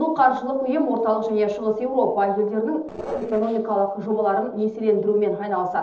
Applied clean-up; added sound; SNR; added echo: neural separator model SepFormer DNS4.